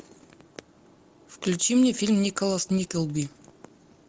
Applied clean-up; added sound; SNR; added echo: none; none; none; none.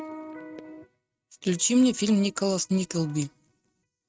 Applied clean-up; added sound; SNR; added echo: neural mask model RNNoise.